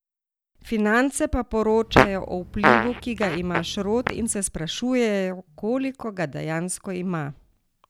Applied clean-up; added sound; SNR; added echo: none; Fart; 0 dB; none.